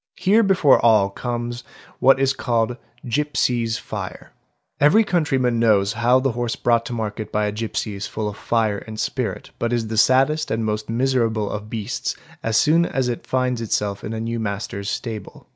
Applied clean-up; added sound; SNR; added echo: none; none; none; none.